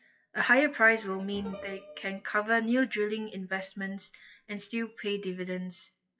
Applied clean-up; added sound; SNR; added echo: classical method WPE with log-MMSE.